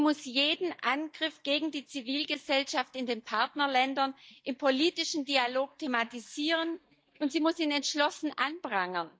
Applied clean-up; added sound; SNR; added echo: neural mask model DeepFilterNet 3.